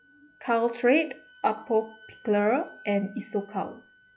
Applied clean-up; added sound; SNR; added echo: classical method log-MMSE.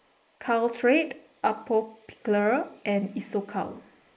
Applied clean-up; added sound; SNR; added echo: neural mask model Resemble Enhance denoiser.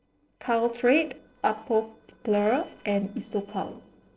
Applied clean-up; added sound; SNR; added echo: neural separator model SepFormer DNS4.